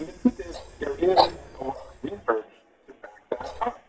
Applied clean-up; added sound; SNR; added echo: neural mask model DeepFilterNet 3.